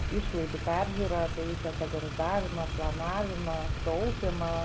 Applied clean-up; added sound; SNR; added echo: none; Motor vehicle (road); 1 dB; none.